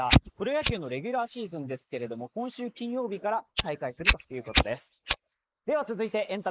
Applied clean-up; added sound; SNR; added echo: neural mask model Resemble Enhance denoiser.